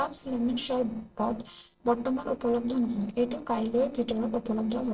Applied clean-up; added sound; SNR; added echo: neural separator model SepFormer DNS4.